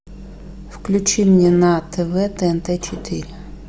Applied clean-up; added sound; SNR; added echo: none; none; none; none.